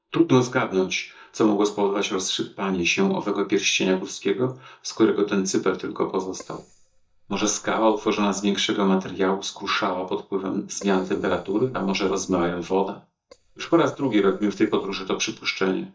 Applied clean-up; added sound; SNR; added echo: neural mask model DeepFilterNet 3.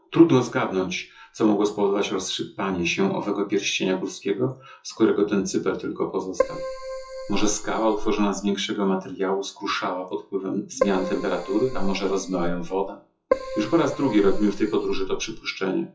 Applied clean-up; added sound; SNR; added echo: classical method WPE with log-MMSE.